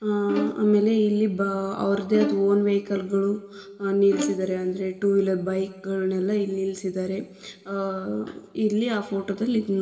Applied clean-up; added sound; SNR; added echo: none; Bowed string instrument; 10 dB; reverberation time 1.4 s.